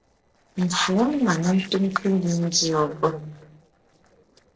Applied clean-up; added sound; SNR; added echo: neural separator model SepFormer DNS4.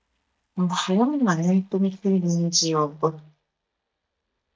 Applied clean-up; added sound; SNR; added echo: neural mask model DeepFilterNet 3.